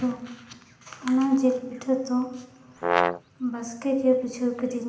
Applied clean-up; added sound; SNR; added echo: none; Brass instrument; -2 dB; reverberation time 0.8 s.